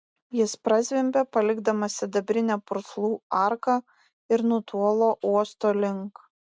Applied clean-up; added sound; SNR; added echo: none; none; none; none.